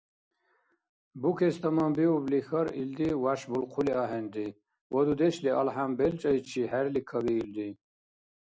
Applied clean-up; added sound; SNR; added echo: none; none; none; none.